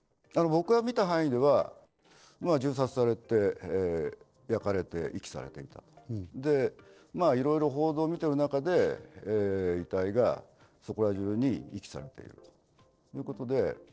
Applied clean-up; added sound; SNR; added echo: neural separator model SepFormer DNS4.